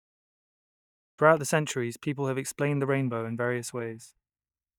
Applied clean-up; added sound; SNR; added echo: neural mask model DeepFilterNet 3.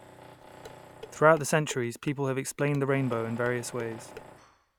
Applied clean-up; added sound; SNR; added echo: none; Dishes, pots, and pans + Tools; 19 dB; none.